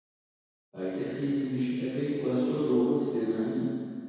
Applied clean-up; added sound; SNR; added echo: none; none; none; reverberation time 2.0 s.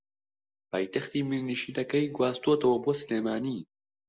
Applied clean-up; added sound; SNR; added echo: none; none; none; none.